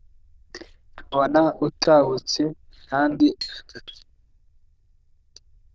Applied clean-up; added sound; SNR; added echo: neural diffusion model UNIVERSE++.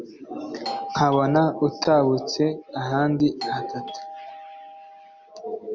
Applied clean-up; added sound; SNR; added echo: none; Doorbell; 12 dB; none.